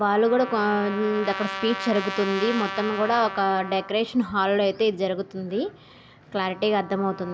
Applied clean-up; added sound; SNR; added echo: none; Trumpet; 11 dB; none.